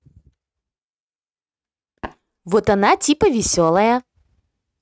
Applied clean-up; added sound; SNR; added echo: neural mask model RNNoise.